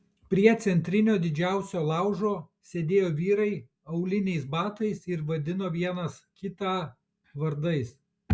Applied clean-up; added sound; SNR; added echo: none; none; none; none.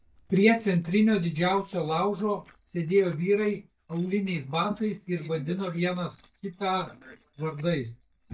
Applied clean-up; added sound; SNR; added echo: neural mask model DeepFilterNet 3.